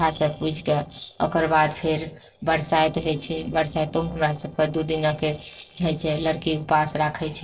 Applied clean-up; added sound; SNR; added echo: neural separator model SepFormer DNS4.